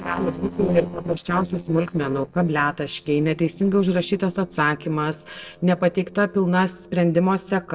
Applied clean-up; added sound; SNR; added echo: neural separator model SepFormer DNS4.